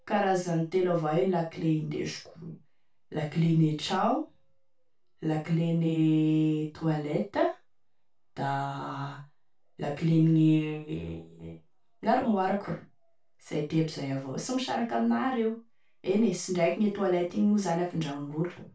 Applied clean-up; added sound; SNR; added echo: none; none; none; reverberation time 0.2 s.